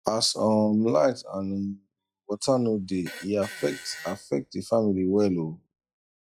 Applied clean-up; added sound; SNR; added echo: classical method log-MMSE.